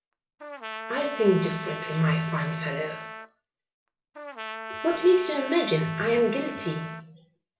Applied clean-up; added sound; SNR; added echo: none; Trumpet; 10 dB; reverberation time 0.3 s.